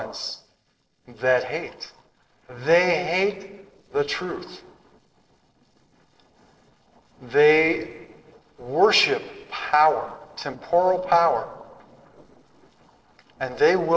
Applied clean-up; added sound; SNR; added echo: neural separator model SepFormer DNS4.